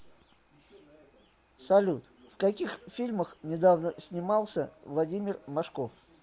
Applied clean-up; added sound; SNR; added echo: none; none; none; none.